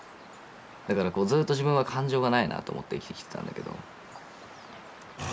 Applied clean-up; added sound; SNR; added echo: none; none; none; none.